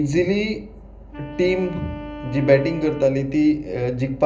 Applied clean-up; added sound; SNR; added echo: none; Wind instrument, woodwind instrument; 16 dB; reverberation time 0.5 s.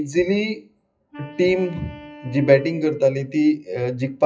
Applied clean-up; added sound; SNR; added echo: classical method WPE with log-MMSE.